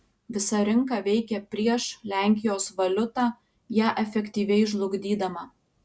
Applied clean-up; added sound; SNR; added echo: none; none; none; none.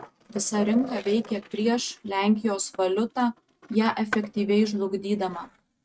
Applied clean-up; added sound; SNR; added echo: neural mask model RNNoise.